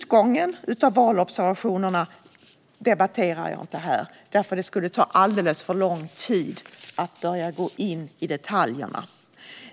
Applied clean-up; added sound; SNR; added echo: none; none; none; none.